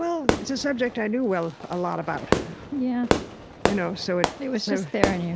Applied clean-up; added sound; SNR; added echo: none; Fireworks; 2 dB; none.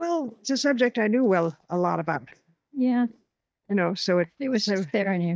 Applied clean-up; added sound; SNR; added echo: neural mask model DeepFilterNet 3.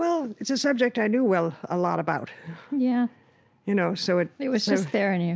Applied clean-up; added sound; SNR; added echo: none; none; none; none.